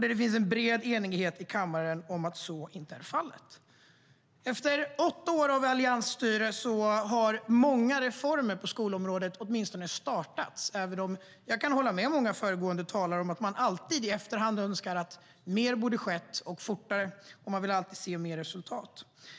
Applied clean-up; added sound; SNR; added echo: none; none; none; none.